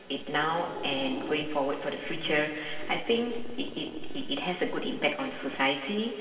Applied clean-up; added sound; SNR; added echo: none; Zipper (clothing); 14 dB; reverberation time 2.3 s.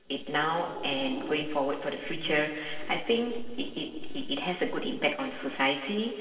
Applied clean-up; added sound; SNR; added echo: neural separator model SepFormer DNS4.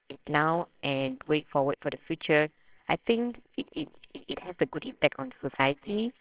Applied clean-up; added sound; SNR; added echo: neural separator model SepFormer WHAMR!.